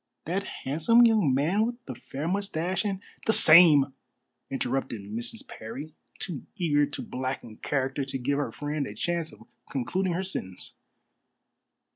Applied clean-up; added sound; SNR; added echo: none; none; none; none.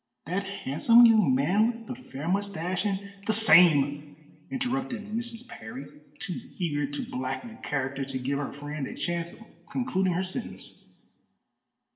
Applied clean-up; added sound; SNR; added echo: none; none; none; reverberation time 0.9 s.